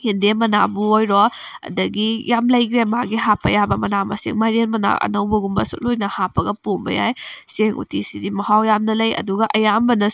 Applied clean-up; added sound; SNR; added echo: none; none; none; none.